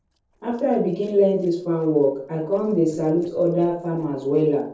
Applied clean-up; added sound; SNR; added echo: neural separator model SepFormer DNS4.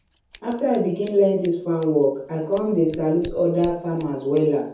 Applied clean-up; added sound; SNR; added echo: none; Scissors; 20 dB; reverberation time 0.6 s.